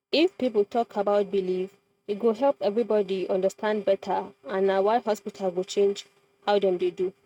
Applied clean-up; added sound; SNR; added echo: neural mask model RNNoise.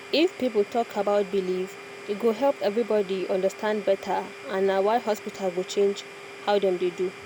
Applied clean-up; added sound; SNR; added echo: none; Domestic sounds, home sounds; 16 dB; none.